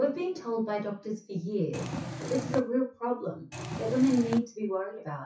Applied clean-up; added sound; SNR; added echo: classical method WPE with log-MMSE.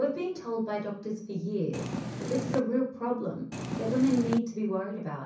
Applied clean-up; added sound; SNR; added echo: none; Purr; 4 dB; reverberation time 0.6 s.